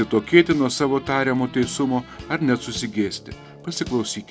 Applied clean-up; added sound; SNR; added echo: none; none; none; none.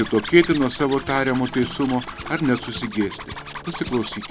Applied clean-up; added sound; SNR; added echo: none; Zipper (clothing); 13 dB; none.